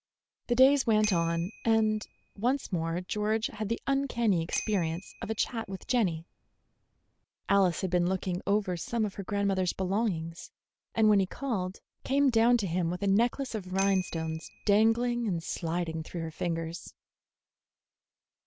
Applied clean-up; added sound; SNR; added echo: none; Bicycle bell; 17 dB; none.